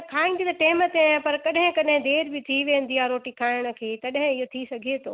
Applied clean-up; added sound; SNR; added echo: none; none; none; none.